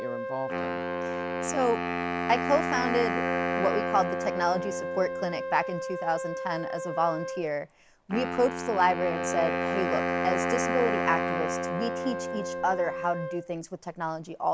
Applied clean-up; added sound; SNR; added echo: none; Wind instrument, woodwind instrument + Wind instrument, woodwind instrument; 1 dB; none.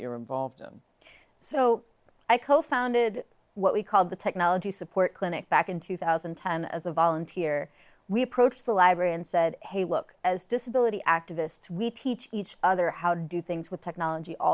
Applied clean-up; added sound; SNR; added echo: none; none; none; none.